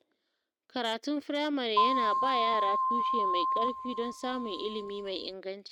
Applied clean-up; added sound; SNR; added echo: neural mask model RNNoise.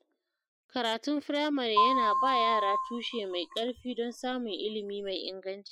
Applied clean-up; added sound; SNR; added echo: classical method Wiener filter.